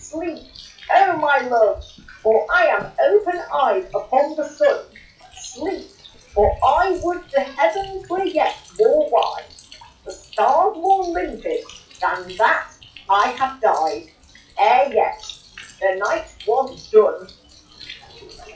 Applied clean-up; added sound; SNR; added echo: classical method WPE with log-MMSE.